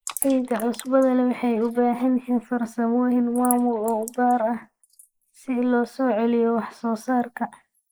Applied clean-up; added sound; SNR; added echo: neural mask model Resemble Enhance denoiser.